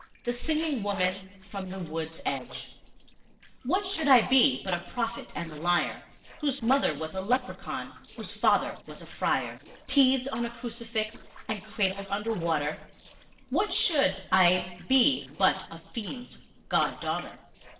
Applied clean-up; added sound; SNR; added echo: neural separator model SepFormer DNS4.